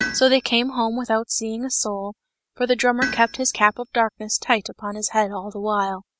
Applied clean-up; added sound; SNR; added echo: none; Tools; 14 dB; none.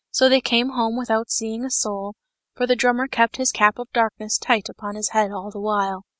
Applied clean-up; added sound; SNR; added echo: none; none; none; none.